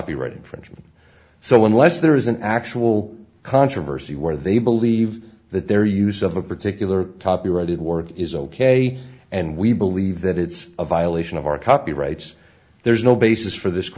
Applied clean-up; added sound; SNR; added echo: none; none; none; none.